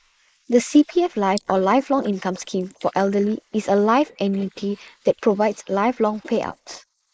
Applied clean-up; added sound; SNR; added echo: neural mask model Resemble Enhance denoiser.